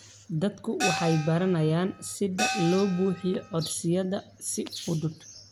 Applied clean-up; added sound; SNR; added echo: none; Gong; 6 dB; none.